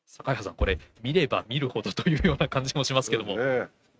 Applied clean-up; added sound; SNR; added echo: neural mask model RNNoise.